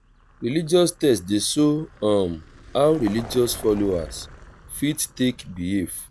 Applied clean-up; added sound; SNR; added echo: none; Vehicle; 20 dB; none.